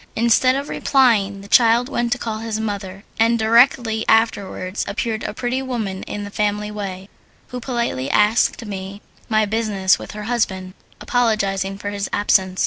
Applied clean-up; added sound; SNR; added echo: none; none; none; none.